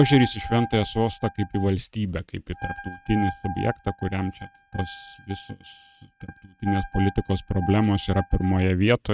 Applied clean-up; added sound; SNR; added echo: neural mask model RNNoise.